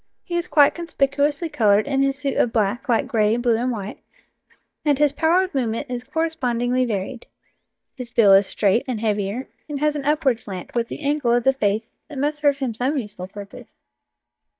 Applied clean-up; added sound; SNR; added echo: neural mask model DeepFilterNet 3.